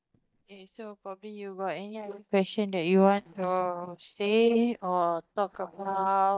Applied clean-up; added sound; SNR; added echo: neural mask model DeepFilterNet 3.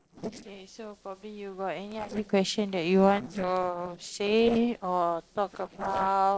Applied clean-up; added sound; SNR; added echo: neural separator model SepFormer DNS4.